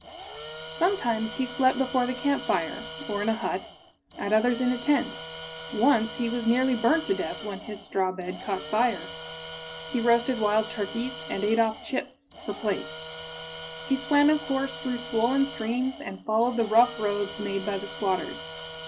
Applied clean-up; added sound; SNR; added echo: none; Tools; 12 dB; reverberation time 0.5 s.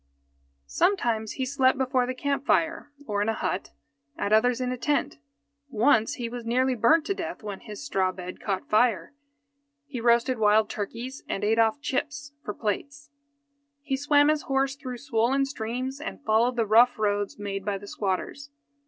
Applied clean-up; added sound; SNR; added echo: none; none; none; none.